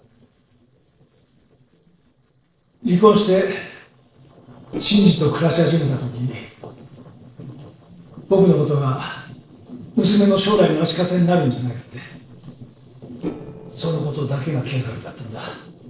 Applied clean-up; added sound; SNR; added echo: neural separator model SepFormer DNS4.